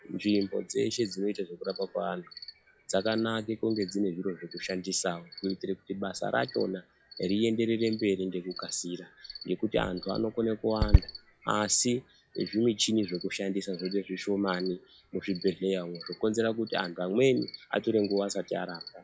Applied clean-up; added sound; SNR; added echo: classical method log-MMSE.